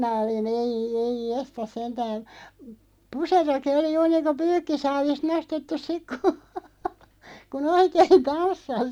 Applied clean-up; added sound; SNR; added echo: none; none; none; none.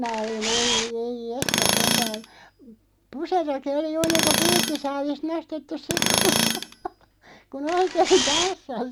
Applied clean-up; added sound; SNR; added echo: none; Tools + Camera; -2 dB; none.